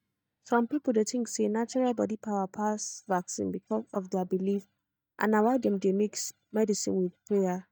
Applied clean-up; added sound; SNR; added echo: neural mask model DeepFilterNet 3.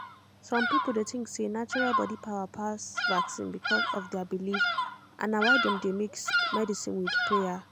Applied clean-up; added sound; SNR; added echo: none; Bird vocalization, bird call, bird song; -1 dB; none.